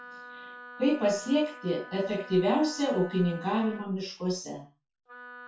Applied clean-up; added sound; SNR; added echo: none; Wind instrument, woodwind instrument; 17 dB; reverberation time 0.3 s.